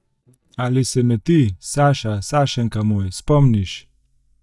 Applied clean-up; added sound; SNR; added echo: neural mask model DeepFilterNet 3.